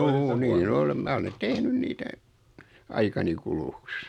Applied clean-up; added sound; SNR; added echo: none; none; none; none.